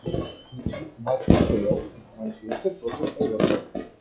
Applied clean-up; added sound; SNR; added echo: classical method log-MMSE.